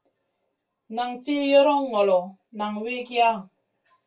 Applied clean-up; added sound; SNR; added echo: none; none; none; reverberation time 0.2 s.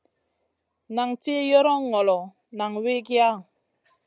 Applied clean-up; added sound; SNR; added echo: none; none; none; none.